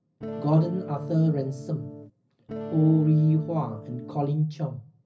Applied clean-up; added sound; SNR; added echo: none; Electric guitar / Strum; 12 dB; reverberation time 0.4 s.